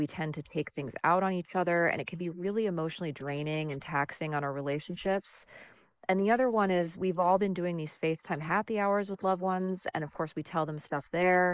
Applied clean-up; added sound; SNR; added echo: neural mask model Resemble Enhance denoiser.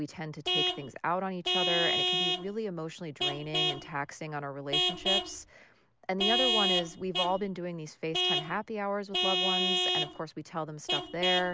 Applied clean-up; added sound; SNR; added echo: none; Vehicle horn, car horn, honking / Truck; -3 dB; none.